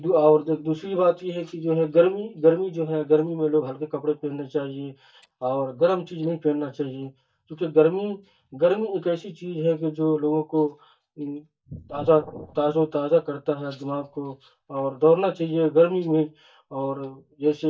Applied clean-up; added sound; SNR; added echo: neural mask model DeepFilterNet 3.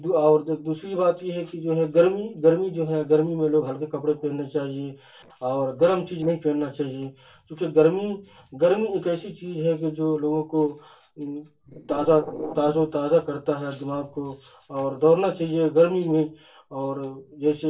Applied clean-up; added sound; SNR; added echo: neural separator model SepFormer DNS4.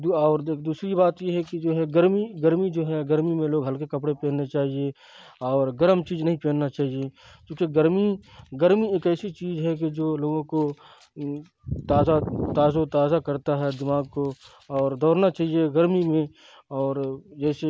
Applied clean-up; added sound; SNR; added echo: none; none; none; none.